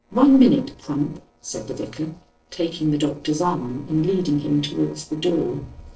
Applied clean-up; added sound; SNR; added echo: neural separator model SepFormer DNS4.